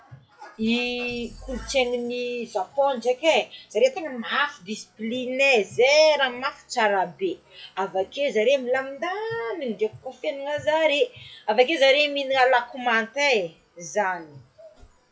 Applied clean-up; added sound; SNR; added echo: classical method WPE with log-MMSE.